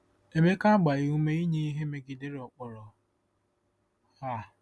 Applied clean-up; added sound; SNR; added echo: none; none; none; none.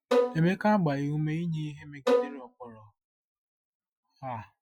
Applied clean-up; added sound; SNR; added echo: classical method Wiener filter.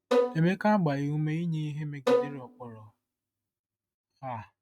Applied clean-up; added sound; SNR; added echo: neural mask model RNNoise.